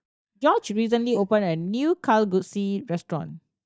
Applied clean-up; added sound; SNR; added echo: neural mask model DeepFilterNet 3.